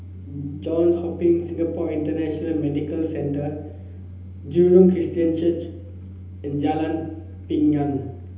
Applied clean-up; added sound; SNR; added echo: none; Domestic sounds, home sounds; 15 dB; reverberation time 0.9 s.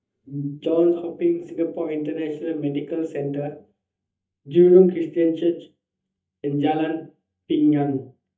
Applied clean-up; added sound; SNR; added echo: neural mask model DeepFilterNet 3.